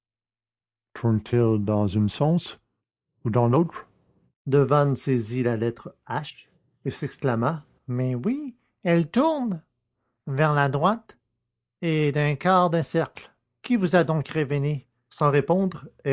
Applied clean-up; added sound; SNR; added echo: neural mask model Resemble Enhance denoiser.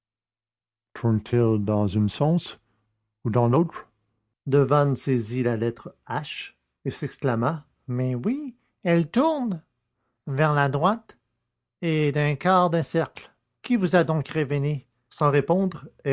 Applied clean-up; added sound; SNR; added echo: none; none; none; none.